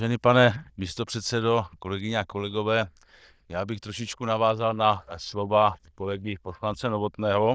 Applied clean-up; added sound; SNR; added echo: neural diffusion model UNIVERSE++.